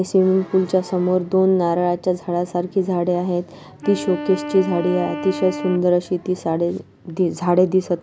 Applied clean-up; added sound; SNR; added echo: none; Wind instrument, woodwind instrument; 11 dB; none.